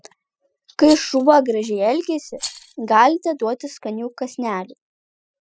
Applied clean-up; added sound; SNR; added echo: classical method spectral subtraction.